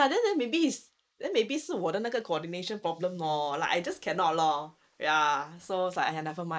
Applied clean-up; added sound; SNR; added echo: neural mask model Resemble Enhance denoiser.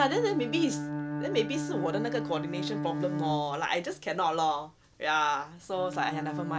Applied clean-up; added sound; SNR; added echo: none; Bowed string instrument; 5 dB; none.